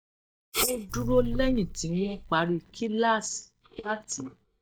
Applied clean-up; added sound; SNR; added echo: neural mask model DeepFilterNet 3.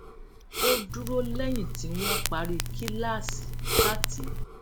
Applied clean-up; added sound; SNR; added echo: none; Respiratory sounds + Crackle; -4 dB; none.